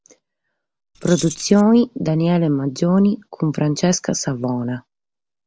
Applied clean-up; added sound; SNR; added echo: none; Keys jangling; 13 dB; none.